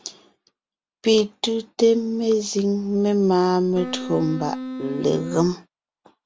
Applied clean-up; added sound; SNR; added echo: none; Wind instrument, woodwind instrument; 8 dB; none.